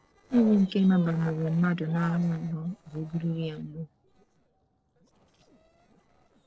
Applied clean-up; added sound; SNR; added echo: neural separator model SepFormer DNS4.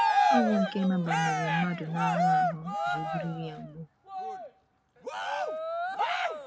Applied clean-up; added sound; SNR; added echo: none; Cheering; -4 dB; none.